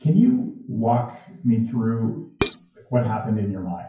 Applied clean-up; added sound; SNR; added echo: classical method WPE with log-MMSE.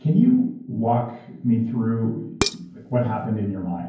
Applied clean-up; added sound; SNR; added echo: none; Dishes, pots, and pans; 6 dB; reverberation time 0.9 s.